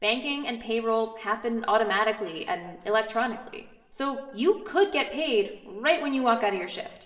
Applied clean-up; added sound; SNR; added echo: none; none; none; reverberation time 0.8 s.